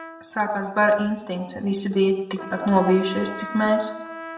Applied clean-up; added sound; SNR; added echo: none; Trumpet; 15 dB; reverberation time 0.7 s.